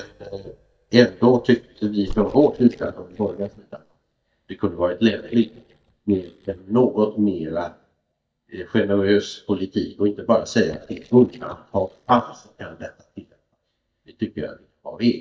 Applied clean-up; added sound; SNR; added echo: neural mask model DeepFilterNet 3.